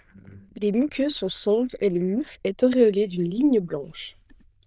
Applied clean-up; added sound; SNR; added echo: neural diffusion model UNIVERSE++.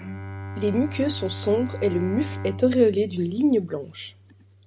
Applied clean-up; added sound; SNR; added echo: none; Bowed string instrument; 11 dB; none.